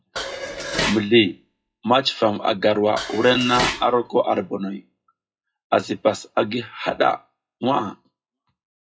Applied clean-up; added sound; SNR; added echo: classical method WPE with log-MMSE.